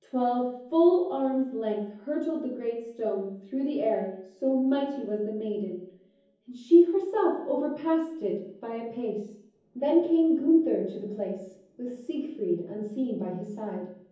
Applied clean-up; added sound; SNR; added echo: none; none; none; reverberation time 0.7 s.